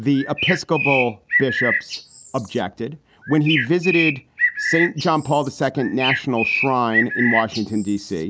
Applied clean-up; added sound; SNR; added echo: none; Bird; 3 dB; none.